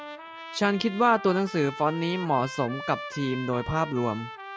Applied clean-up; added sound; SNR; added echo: none; Trumpet; 13 dB; none.